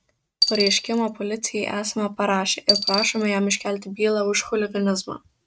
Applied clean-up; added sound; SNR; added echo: neural mask model RNNoise.